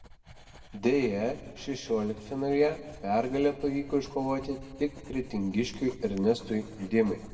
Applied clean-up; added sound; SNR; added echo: none; Writing; 17 dB; reverberation time 1.2 s.